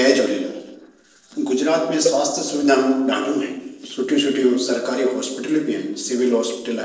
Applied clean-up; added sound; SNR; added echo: neural separator model SepFormer DNS4.